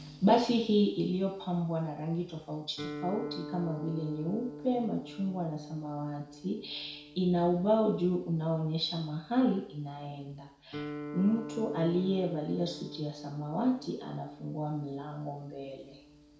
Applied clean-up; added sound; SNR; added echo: none; Guitar; 14 dB; reverberation time 0.6 s.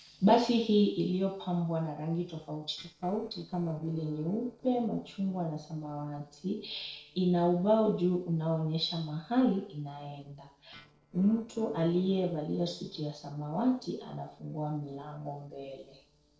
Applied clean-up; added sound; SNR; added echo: neural separator model SepFormer DNS4.